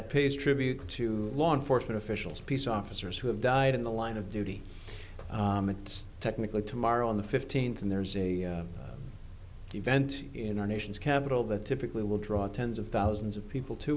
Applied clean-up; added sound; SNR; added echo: none; none; none; none.